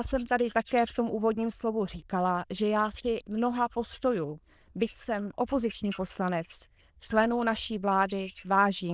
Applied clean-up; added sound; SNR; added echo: neural diffusion model UNIVERSE++.